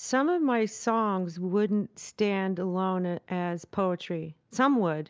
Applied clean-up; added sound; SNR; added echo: none; none; none; none.